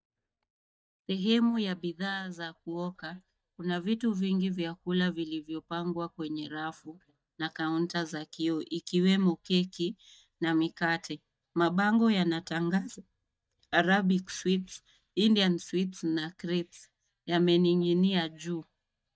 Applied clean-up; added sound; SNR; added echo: neural mask model DeepFilterNet 3.